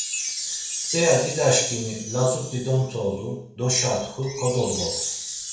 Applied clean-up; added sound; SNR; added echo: none; Chime; 7 dB; reverberation time 0.7 s.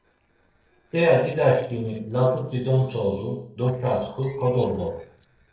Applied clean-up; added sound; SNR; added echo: neural separator model SepFormer DNS4.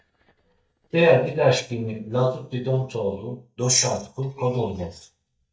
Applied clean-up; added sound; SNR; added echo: neural mask model DeepFilterNet 3.